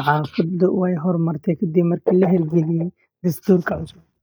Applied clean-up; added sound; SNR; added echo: neural mask model DeepFilterNet 3.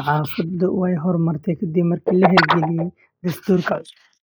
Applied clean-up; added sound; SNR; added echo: neural mask model Resemble Enhance denoiser.